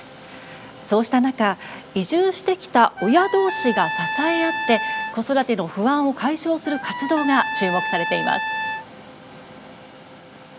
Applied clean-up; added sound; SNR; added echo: none; Trumpet; 6 dB; none.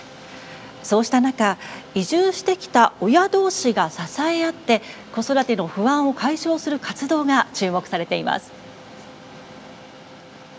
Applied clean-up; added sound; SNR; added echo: none; none; none; none.